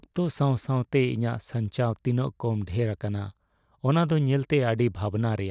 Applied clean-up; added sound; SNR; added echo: none; none; none; none.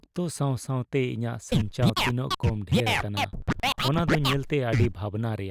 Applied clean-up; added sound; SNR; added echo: none; Scratching (performance technique); -2 dB; none.